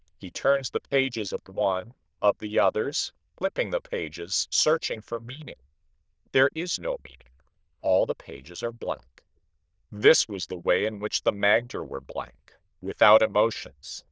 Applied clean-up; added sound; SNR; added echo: neural diffusion model UNIVERSE++.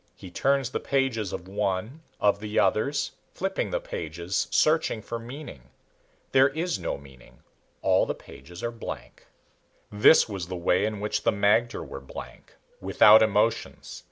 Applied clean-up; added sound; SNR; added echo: none; none; none; none.